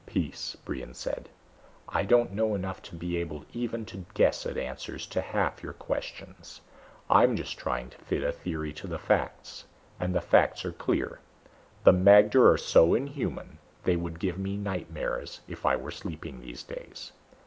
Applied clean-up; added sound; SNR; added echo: none; none; none; none.